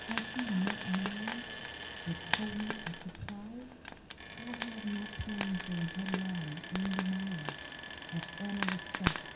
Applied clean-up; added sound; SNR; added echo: none; Frying (food); -2 dB; reverberation time 0.9 s.